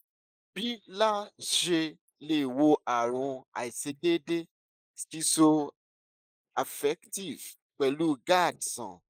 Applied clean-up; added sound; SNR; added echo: neural mask model Resemble Enhance denoiser.